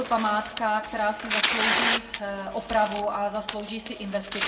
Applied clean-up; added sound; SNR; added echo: none; Tearing; 1 dB; reverberation time 0.5 s.